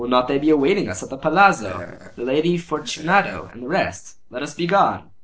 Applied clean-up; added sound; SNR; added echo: neural separator model SepFormer DNS4.